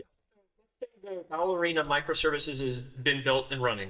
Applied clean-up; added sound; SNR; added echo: neural mask model DeepFilterNet 3.